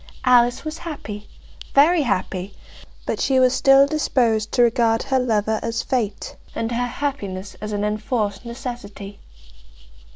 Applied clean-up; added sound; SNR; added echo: none; none; none; none.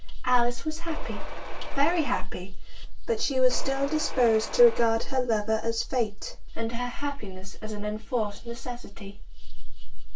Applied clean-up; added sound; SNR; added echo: none; Mechanisms; 17 dB; reverberation time 0.2 s.